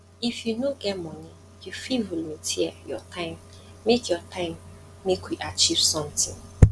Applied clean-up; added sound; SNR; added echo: none; none; none; none.